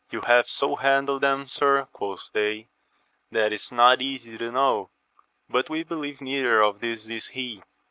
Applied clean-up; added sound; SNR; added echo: none; none; none; none.